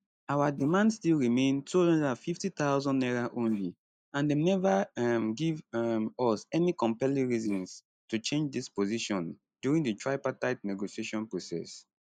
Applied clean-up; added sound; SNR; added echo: neural mask model Resemble Enhance denoiser.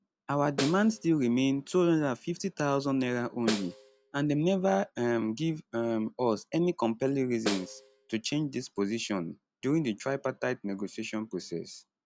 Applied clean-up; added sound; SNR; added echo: none; Snare drum; 10 dB; none.